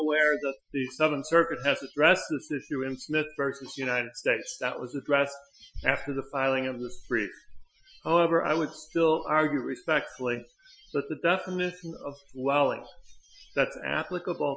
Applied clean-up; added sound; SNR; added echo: classical method Wiener filter.